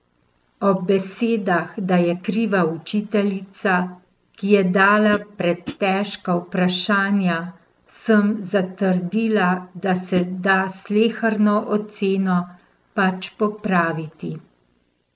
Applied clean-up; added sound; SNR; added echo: neural mask model Resemble Enhance denoiser.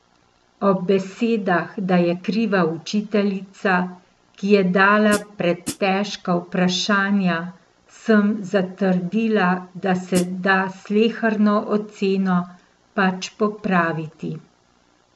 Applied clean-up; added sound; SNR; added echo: none; Hi-hat; 8 dB; none.